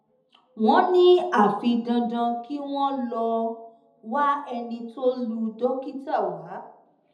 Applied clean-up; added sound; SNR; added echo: none; none; none; reverberation time 0.8 s.